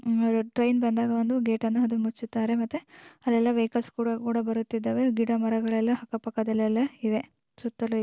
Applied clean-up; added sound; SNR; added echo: none; none; none; none.